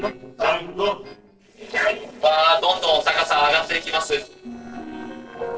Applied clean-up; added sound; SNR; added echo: neural separator model SepFormer DNS4.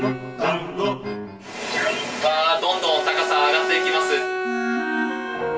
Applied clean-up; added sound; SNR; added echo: none; Bowed string instrument; 6 dB; reverberation time 2.1 s.